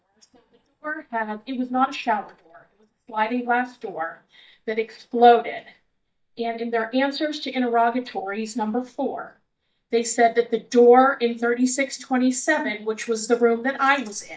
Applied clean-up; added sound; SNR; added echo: neural mask model DeepFilterNet 3.